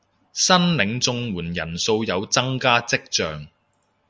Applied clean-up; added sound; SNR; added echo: none; none; none; none.